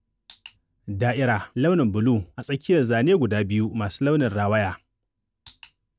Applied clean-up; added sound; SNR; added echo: none; none; none; none.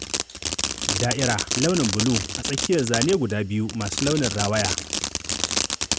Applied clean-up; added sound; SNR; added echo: none; Fireworks; 2 dB; none.